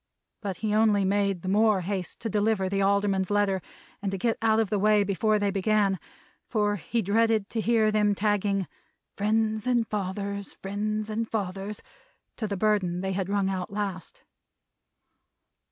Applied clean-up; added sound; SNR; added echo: none; none; none; none.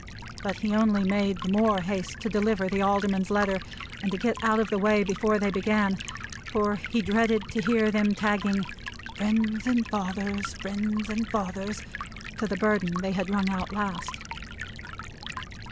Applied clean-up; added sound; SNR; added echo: none; Stream; 11 dB; none.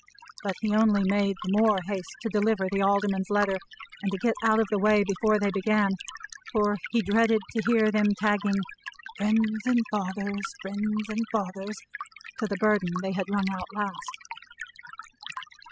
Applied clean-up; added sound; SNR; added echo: classical method spectral subtraction.